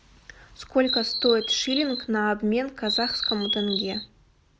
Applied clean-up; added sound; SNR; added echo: none; Chirp, tweet; 2 dB; none.